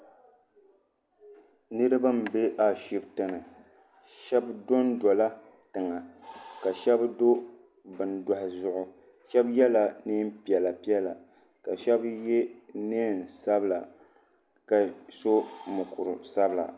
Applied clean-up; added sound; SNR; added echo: none; none; none; none.